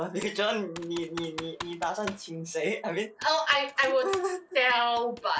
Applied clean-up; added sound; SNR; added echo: none; Computer keyboard; 17 dB; none.